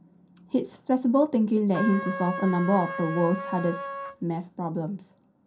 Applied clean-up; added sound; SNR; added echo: none; Trumpet; 9 dB; reverberation time 0.3 s.